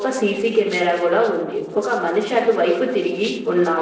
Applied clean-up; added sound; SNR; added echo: neural separator model SepFormer DNS4.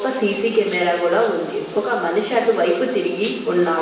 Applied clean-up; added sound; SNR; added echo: none; Bathtub (filling or washing); 16 dB; reverberation time 1.0 s.